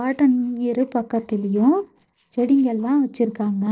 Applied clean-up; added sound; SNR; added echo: neural separator model SepFormer DNS4.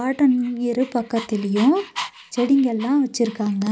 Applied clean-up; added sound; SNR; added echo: none; Dog; 17 dB; none.